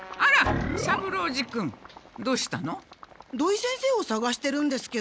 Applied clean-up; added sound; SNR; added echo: none; none; none; none.